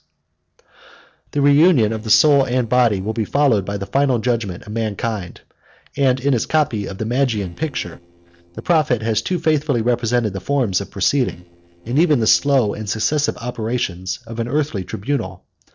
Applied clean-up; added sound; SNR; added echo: neural separator model SepFormer DNS4.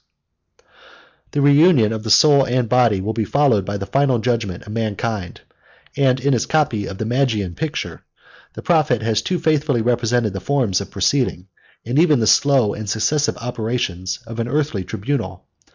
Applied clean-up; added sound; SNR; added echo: neural mask model Resemble Enhance denoiser.